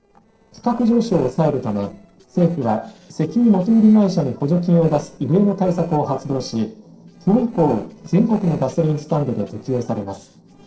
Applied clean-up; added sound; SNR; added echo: neural separator model SepFormer DNS4.